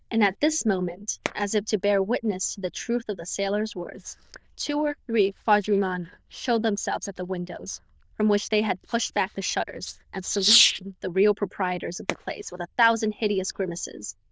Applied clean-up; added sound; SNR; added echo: neural diffusion model UNIVERSE++.